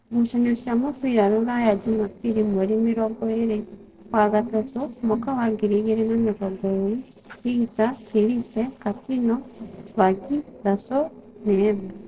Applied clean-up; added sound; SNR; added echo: neural separator model SepFormer DNS4.